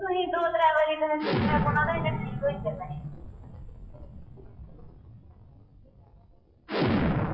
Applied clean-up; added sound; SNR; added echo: classical method WPE with log-MMSE.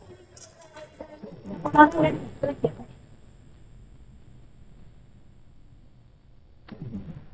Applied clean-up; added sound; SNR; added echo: neural mask model DeepFilterNet 3.